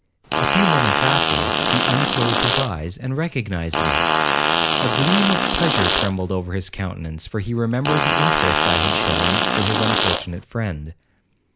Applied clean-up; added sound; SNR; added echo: none; Fart; -4 dB; none.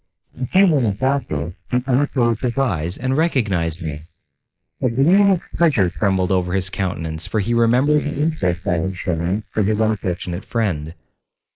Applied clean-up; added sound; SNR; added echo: neural mask model Resemble Enhance denoiser.